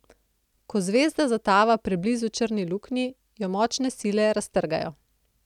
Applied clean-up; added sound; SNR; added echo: none; none; none; none.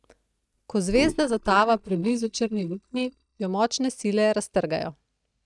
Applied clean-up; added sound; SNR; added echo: neural mask model DeepFilterNet 3.